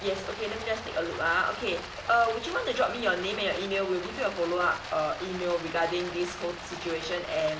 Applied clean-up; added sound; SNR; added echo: none; Stream; 10 dB; reverberation time 0.4 s.